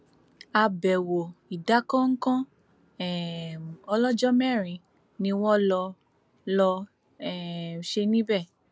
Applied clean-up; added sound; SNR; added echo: none; none; none; none.